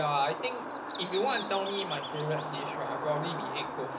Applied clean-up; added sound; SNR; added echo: none; Bird; 2 dB; none.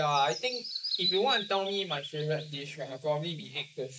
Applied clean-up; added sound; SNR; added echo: neural mask model Resemble Enhance denoiser.